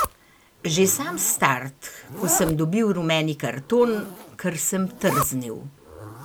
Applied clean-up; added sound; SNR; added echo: none; Zipper (clothing); 10 dB; none.